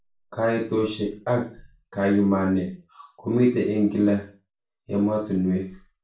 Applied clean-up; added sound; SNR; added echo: none; none; none; reverberation time 0.4 s.